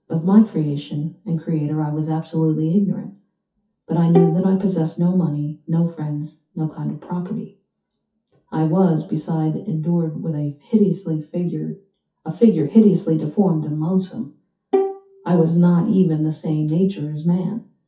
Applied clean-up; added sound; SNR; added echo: classical method WPE with log-MMSE.